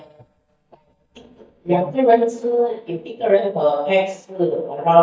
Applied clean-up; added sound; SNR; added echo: neural mask model DeepFilterNet 3.